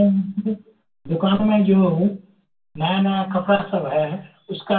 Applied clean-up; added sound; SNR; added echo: none; none; none; reverberation time 0.2 s.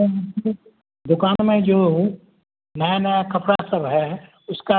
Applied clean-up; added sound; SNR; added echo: none; none; none; none.